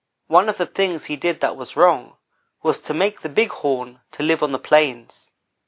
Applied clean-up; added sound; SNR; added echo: none; none; none; none.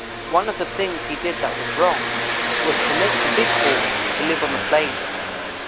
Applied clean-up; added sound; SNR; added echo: none; Engine; -1 dB; none.